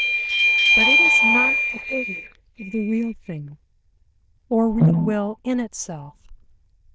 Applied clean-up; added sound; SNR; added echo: neural diffusion model UNIVERSE++.